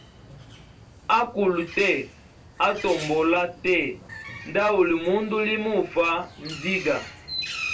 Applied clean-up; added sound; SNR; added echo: none; Bird; 14 dB; reverberation time 0.2 s.